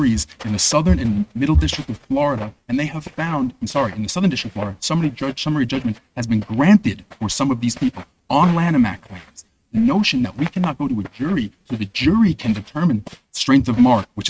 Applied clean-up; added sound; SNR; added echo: neural mask model RNNoise.